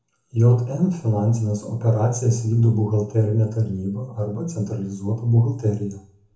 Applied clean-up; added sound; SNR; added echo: none; none; none; reverberation time 0.6 s.